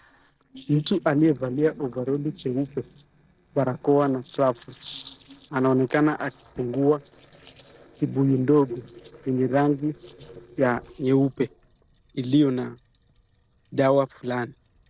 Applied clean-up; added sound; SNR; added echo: neural separator model SepFormer DNS4.